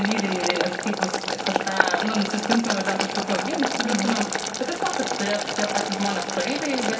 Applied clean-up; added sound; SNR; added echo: none; Boiling; 0 dB; reverberation time 1.7 s.